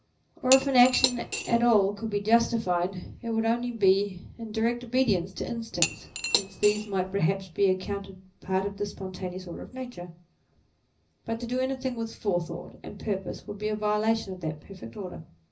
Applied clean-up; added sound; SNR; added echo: none; Cutlery, silverware / Dishes, pots, and pans; 4 dB; reverberation time 0.4 s.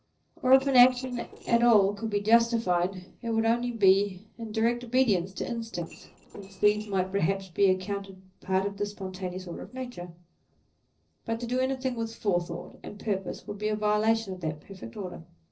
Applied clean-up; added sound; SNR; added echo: neural separator model SepFormer DNS4.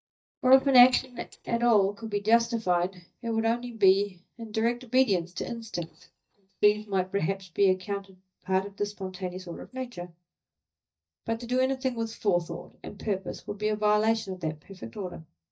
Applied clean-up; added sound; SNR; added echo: neural mask model DeepFilterNet 3.